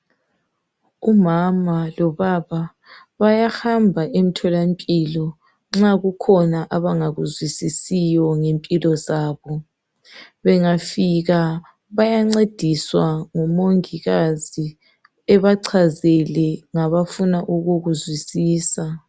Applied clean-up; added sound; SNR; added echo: none; none; none; none.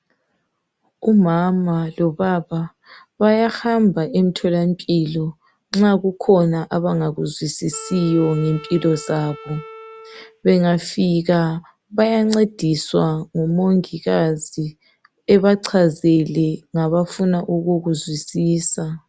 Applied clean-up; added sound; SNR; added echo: none; Wind instrument, woodwind instrument; 19 dB; none.